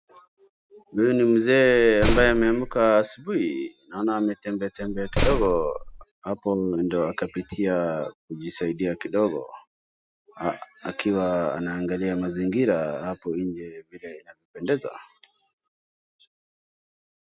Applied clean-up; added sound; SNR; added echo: none; Slam; 1 dB; none.